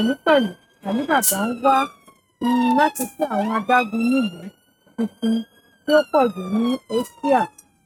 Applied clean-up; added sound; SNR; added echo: neural mask model RNNoise.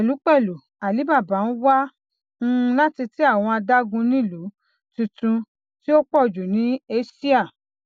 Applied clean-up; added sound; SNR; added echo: none; none; none; none.